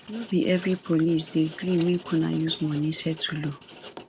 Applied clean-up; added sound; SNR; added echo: none; Writing; 18 dB; none.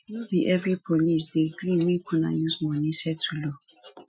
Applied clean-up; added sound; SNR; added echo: classical method Wiener filter.